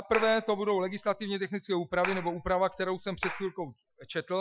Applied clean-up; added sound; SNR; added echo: classical method Wiener filter.